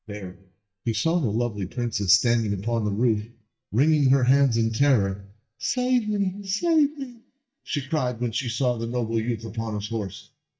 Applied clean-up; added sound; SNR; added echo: neural mask model DeepFilterNet 3.